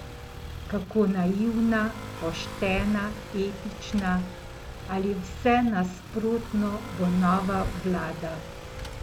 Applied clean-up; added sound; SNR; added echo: none; Motorcycle / Accelerating, revving, vroom; 10 dB; none.